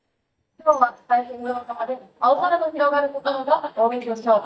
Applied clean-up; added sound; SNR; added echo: neural mask model DeepFilterNet 3.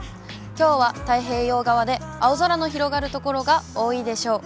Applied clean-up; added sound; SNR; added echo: none; none; none; none.